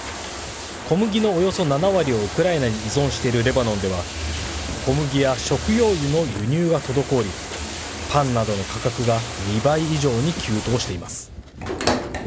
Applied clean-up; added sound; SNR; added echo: none; Bathtub (filling or washing); 8 dB; none.